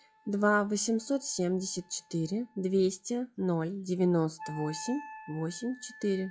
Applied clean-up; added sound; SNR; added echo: classical method log-MMSE.